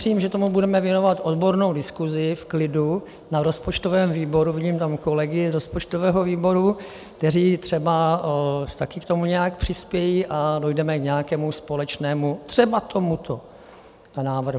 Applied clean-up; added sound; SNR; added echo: none; none; none; none.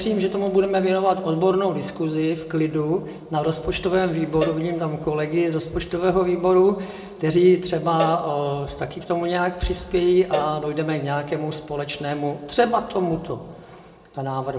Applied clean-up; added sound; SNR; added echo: none; Cowbell; 13 dB; reverberation time 0.9 s.